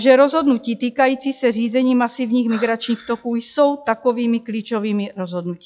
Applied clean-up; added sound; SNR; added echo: classical method log-MMSE.